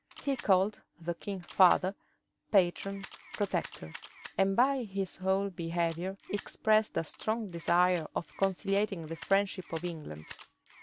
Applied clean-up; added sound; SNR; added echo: none; Camera; 19 dB; none.